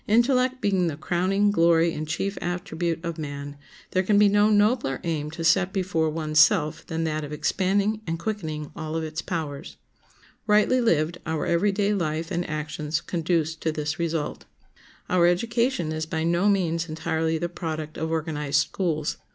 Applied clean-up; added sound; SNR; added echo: none; none; none; none.